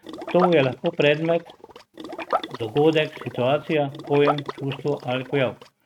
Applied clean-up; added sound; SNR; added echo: neural mask model RNNoise.